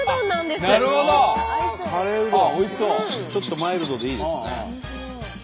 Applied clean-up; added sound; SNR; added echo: none; none; none; none.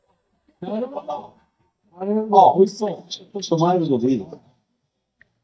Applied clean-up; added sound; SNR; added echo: neural mask model DeepFilterNet 3.